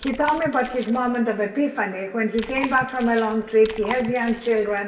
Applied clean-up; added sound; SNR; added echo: none; Chewing, mastication; 14 dB; reverberation time 0.7 s.